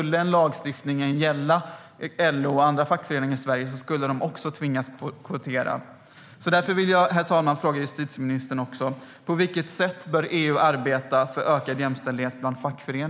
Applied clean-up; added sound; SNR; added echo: none; none; none; none.